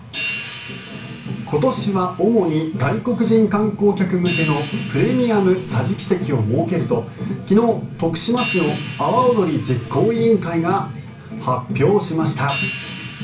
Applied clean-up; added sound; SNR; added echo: none; Hi-hat; 14 dB; reverberation time 0.3 s.